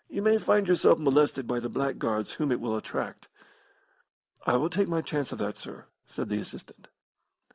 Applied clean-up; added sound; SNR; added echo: none; none; none; none.